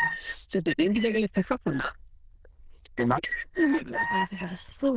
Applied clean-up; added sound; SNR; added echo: neural diffusion model UNIVERSE++.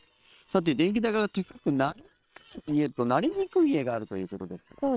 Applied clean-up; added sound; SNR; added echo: neural separator model SepFormer WHAM!.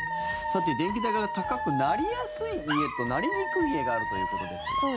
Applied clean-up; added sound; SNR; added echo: none; Alarm / Dog; 0 dB; none.